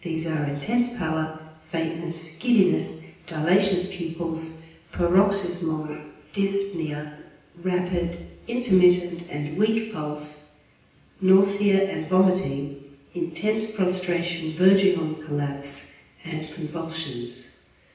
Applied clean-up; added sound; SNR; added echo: none; none; none; reverberation time 0.9 s.